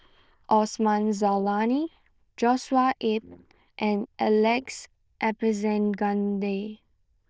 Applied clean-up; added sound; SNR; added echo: neural diffusion model UNIVERSE++.